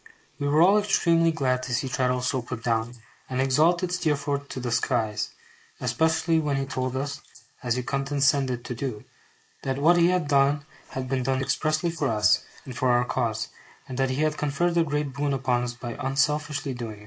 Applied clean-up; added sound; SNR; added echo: neural mask model Resemble Enhance denoiser.